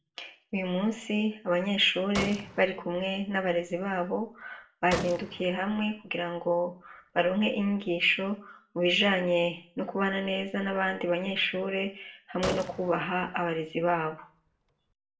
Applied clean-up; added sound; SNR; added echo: none; Gunshot, gunfire; 12 dB; reverberation time 0.4 s.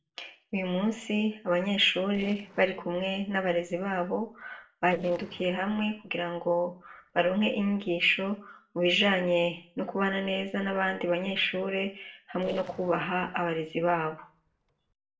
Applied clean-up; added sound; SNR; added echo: neural separator model SepFormer DNS4.